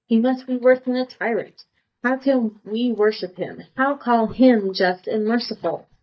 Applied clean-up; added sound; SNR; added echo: neural mask model DeepFilterNet 3.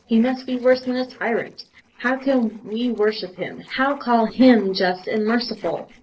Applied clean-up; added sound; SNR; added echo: neural separator model SepFormer DNS4.